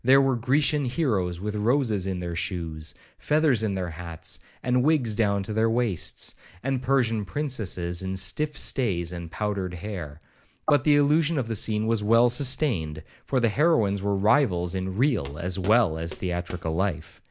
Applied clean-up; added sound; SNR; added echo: none; Walk, footsteps; 17 dB; none.